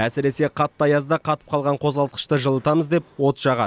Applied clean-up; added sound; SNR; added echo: none; none; none; none.